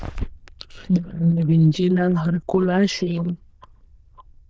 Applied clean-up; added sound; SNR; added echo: neural diffusion model UNIVERSE++.